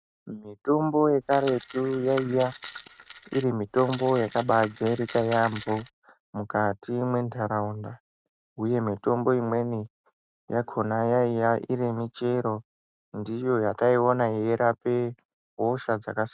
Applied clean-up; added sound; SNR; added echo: neural mask model RNNoise.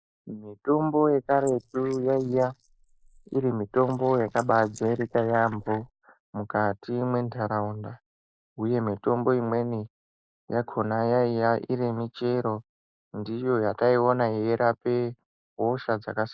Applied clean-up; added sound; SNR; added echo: neural mask model Resemble Enhance denoiser.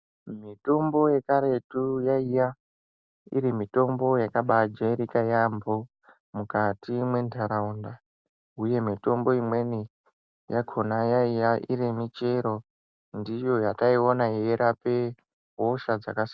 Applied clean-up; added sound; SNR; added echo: none; none; none; none.